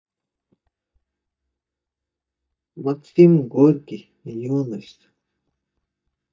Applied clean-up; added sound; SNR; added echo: neural mask model DeepFilterNet 3.